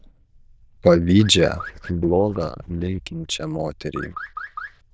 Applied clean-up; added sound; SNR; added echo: neural diffusion model UNIVERSE++.